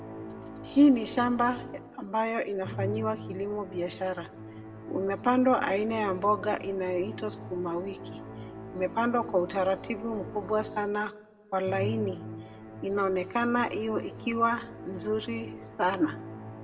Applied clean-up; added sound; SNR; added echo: none; Musical instrument; 12 dB; reverberation time 1.4 s.